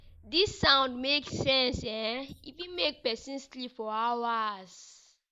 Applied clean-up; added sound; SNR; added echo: neural mask model Resemble Enhance denoiser.